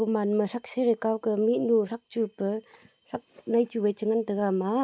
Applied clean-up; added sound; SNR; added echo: none; none; none; none.